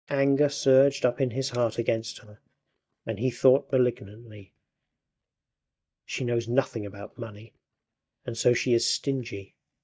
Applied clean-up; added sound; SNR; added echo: neural mask model DeepFilterNet 3.